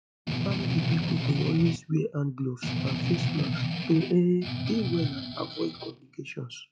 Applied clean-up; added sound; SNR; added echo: classical method log-MMSE.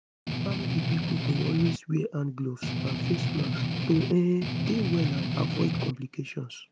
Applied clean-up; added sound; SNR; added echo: none; Strum; -1 dB; none.